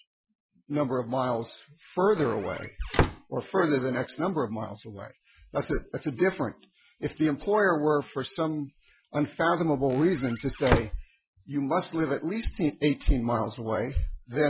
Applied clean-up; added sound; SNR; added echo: classical method Wiener filter.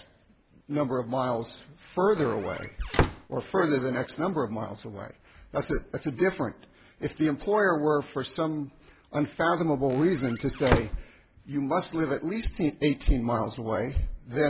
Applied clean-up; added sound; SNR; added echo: none; Squeak / Slam / Wood; 2 dB; none.